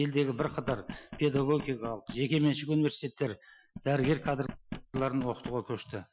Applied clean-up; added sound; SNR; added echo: classical method Wiener filter.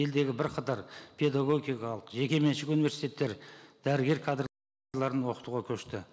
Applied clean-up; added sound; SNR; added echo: none; none; none; none.